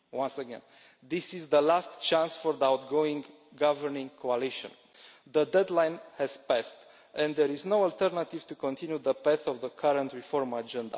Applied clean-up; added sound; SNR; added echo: none; none; none; none.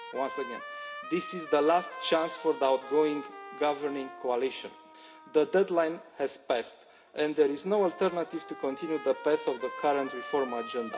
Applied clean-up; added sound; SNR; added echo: none; Trumpet; 14 dB; reverberation time 0.3 s.